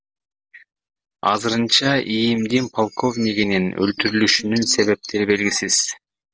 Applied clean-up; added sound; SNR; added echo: none; Guitar; 17 dB; none.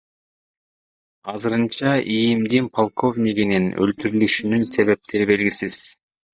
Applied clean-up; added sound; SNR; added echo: neural mask model DeepFilterNet 3.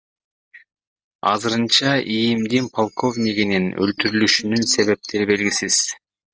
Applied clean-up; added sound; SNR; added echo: neural mask model RNNoise.